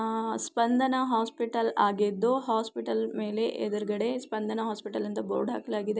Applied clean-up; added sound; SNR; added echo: none; none; none; none.